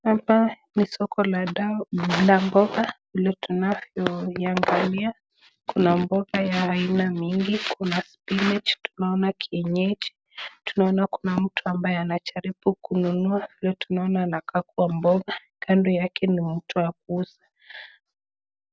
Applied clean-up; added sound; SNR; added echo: none; none; none; none.